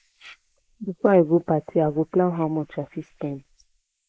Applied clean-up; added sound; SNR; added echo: neural mask model Resemble Enhance denoiser.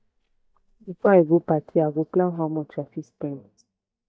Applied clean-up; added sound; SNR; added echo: neural mask model DeepFilterNet 3.